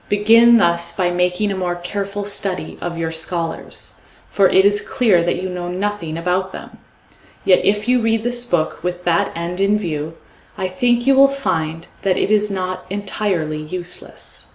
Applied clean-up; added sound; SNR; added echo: none; none; none; none.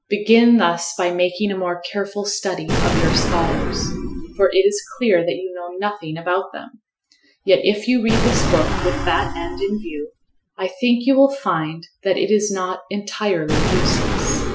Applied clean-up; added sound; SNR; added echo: classical method Wiener filter.